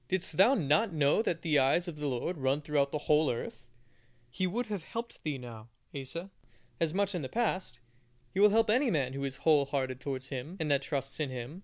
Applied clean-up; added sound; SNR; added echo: none; none; none; none.